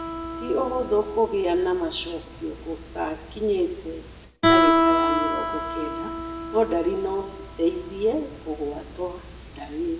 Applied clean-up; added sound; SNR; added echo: none; Guitar; 0 dB; reverberation time 0.8 s.